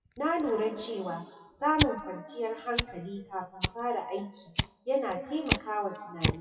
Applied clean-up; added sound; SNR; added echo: classical method WPE with log-MMSE.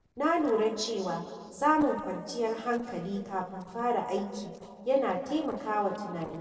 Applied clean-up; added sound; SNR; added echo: neural separator model SepFormer DNS4.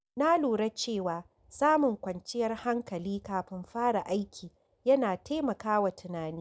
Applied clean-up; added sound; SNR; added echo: none; none; none; none.